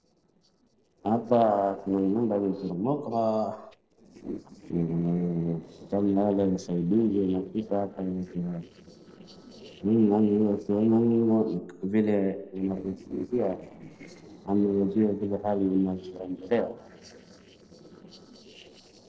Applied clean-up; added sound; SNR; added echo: neural separator model SepFormer DNS4.